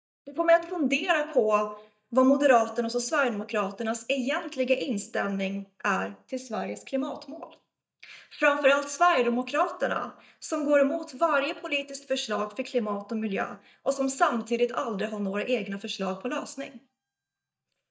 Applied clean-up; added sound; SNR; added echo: neural mask model DeepFilterNet 3.